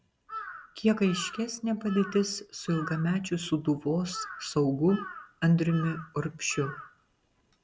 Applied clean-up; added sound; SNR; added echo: none; Bird vocalization, bird call, bird song / Crow; 15 dB; none.